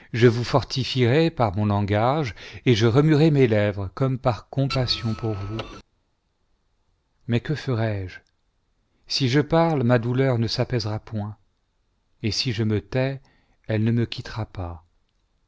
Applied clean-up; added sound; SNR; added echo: none; Printer; 13 dB; none.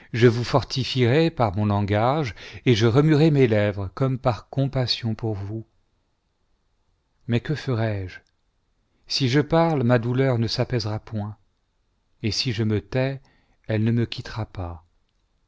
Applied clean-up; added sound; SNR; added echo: none; none; none; none.